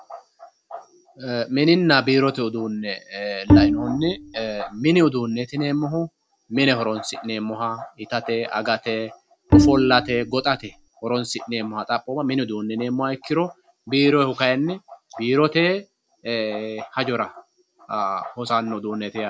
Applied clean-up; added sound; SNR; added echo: none; Bowed string instrument; -4 dB; none.